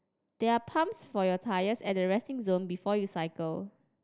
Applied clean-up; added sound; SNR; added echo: none; none; none; none.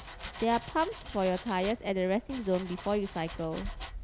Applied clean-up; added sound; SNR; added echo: none; Domestic sounds, home sounds; 12 dB; none.